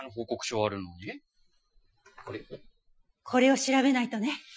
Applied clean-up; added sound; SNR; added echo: classical method Wiener filter.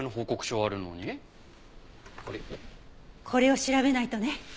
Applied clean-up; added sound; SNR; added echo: none; Bird; 20 dB; none.